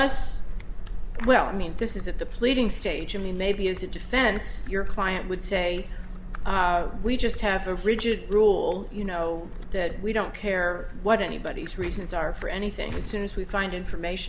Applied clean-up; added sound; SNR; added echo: none; Gunshot, gunfire; 14 dB; none.